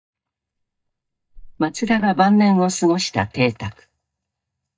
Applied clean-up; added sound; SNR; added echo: neural mask model DeepFilterNet 3.